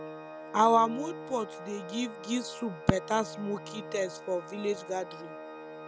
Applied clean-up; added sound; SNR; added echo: none; Organ; 12 dB; none.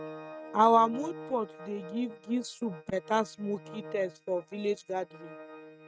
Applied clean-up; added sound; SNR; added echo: neural mask model RNNoise.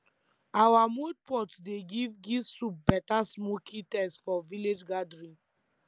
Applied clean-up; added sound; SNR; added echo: none; none; none; none.